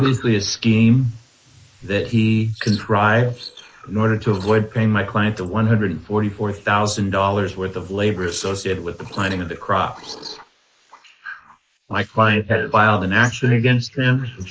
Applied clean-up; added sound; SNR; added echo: neural mask model Resemble Enhance denoiser.